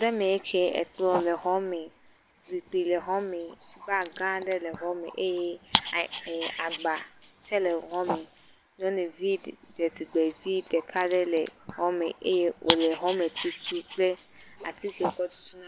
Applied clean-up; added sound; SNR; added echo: none; Dog; 9 dB; none.